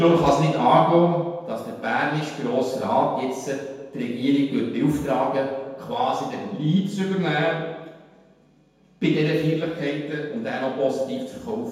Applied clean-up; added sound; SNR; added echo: none; none; none; reverberation time 1.1 s.